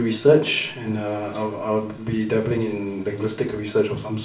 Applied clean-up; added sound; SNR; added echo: none; none; none; reverberation time 0.4 s.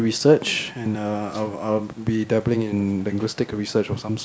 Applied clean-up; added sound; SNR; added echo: none; none; none; none.